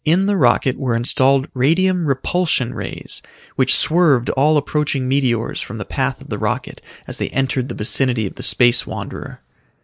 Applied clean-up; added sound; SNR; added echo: none; none; none; none.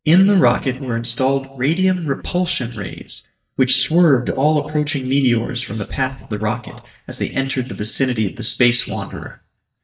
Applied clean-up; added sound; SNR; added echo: neural mask model DeepFilterNet 3.